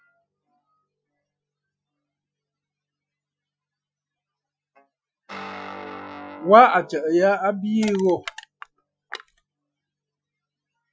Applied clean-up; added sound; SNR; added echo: classical method Wiener filter.